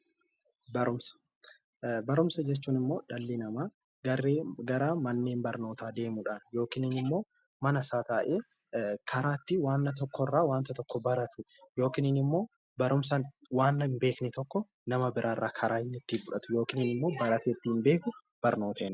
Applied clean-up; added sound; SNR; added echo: none; none; none; none.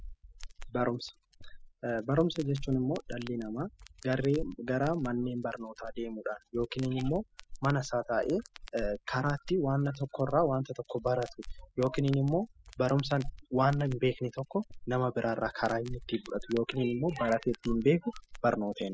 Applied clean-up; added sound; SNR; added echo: classical method spectral subtraction.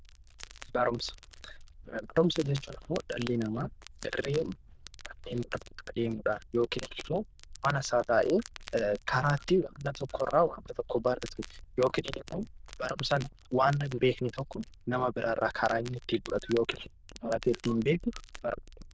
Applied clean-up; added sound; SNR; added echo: neural diffusion model UNIVERSE++.